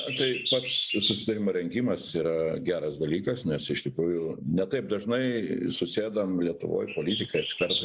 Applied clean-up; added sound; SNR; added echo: neural mask model Resemble Enhance denoiser.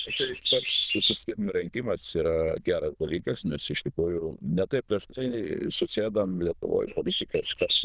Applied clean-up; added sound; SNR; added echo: neural diffusion model UNIVERSE++.